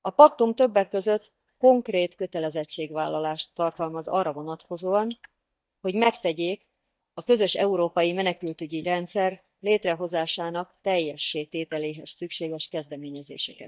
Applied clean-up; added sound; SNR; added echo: neural mask model DeepFilterNet 3.